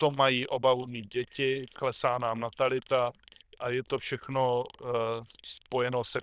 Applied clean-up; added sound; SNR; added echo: neural diffusion model UNIVERSE++.